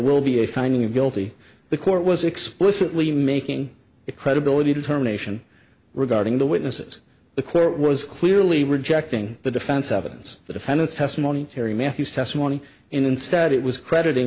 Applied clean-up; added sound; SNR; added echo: none; none; none; none.